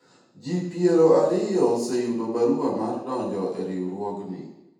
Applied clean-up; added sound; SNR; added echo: none; none; none; reverberation time 0.8 s.